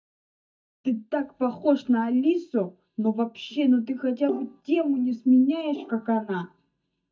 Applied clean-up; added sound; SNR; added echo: neural mask model DeepFilterNet 3.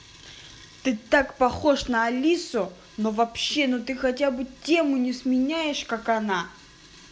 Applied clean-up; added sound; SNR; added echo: none; none; none; none.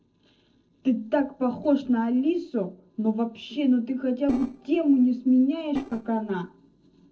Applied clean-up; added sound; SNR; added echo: neural separator model SepFormer DNS4.